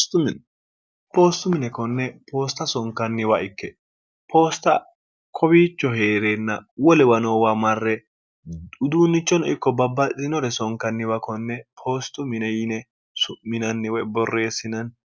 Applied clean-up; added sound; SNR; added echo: none; none; none; none.